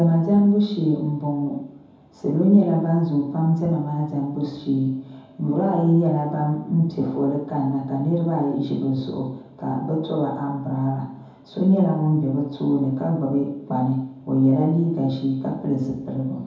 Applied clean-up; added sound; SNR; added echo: none; none; none; reverberation time 0.9 s.